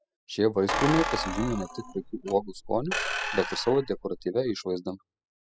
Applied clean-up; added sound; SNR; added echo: classical method spectral subtraction.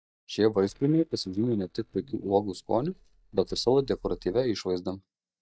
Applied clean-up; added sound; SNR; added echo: neural mask model DeepFilterNet 3.